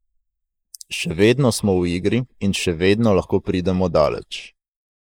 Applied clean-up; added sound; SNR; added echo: neural mask model Resemble Enhance denoiser.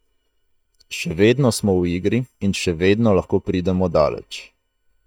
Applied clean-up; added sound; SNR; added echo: neural mask model DeepFilterNet 3.